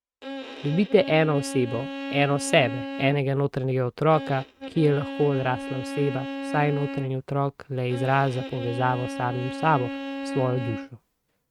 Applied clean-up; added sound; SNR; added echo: neural mask model RNNoise.